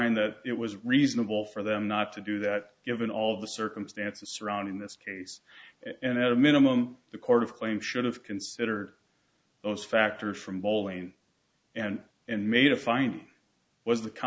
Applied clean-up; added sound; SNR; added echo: none; none; none; none.